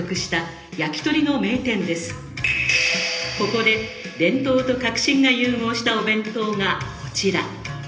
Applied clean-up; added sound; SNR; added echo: none; none; none; reverberation time 0.8 s.